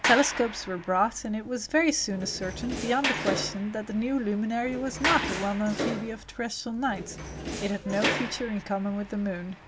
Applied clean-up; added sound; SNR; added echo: none; Door + Sliding door; 5 dB; none.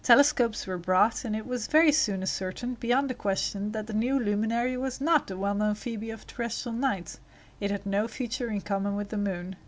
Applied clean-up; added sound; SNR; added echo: none; none; none; none.